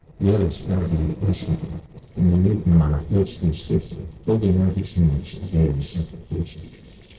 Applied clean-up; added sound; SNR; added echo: neural separator model SepFormer DNS4.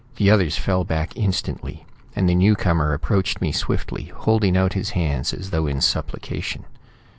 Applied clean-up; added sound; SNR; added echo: none; none; none; none.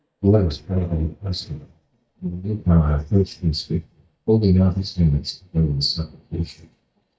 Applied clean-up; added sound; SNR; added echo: neural mask model DeepFilterNet 3.